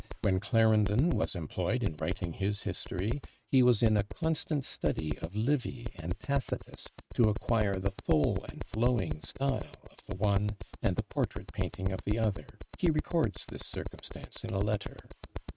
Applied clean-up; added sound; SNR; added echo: neural mask model RNNoise.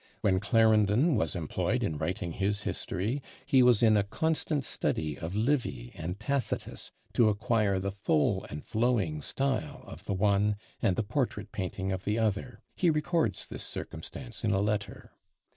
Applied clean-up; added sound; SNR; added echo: none; none; none; none.